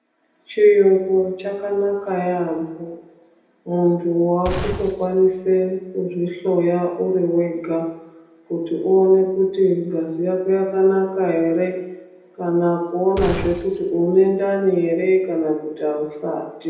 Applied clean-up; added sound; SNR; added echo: none; Glass; 10 dB; reverberation time 0.8 s.